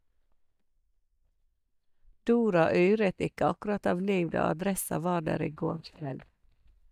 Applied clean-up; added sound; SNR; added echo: neural mask model DeepFilterNet 3.